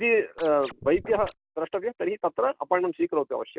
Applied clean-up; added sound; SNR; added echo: none; Scratching (performance technique); 16 dB; none.